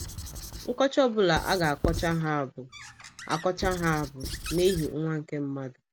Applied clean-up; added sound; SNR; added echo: none; Squeak / Writing; 10 dB; none.